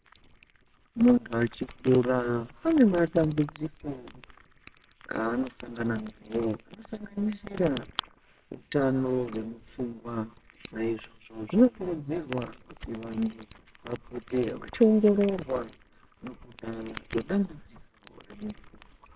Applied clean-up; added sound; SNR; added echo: neural separator model SepFormer WHAMR!.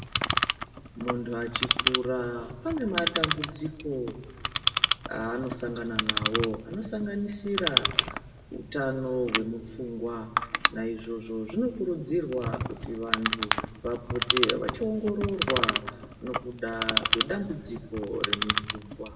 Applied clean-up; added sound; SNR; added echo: none; Clock; -1 dB; reverberation time 1.0 s.